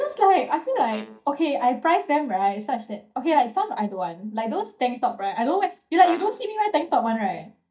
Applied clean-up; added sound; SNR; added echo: neural mask model DeepFilterNet 3.